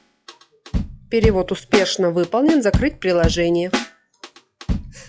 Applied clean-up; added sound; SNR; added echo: classical method log-MMSE.